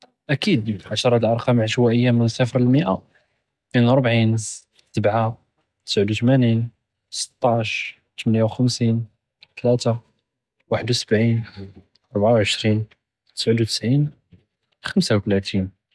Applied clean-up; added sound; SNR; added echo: none; none; none; none.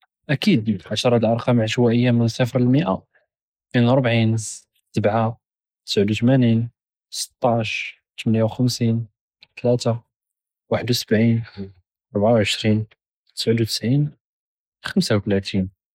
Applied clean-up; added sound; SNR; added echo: neural mask model Resemble Enhance denoiser.